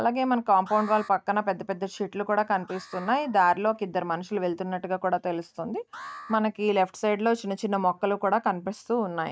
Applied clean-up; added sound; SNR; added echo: neural mask model RNNoise.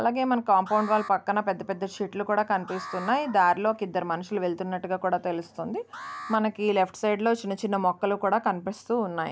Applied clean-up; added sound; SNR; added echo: none; Alarm; 17 dB; none.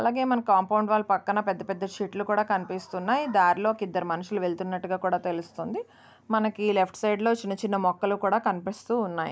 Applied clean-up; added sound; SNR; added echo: none; none; none; none.